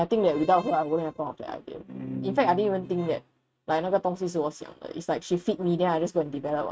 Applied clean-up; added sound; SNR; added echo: neural mask model RNNoise.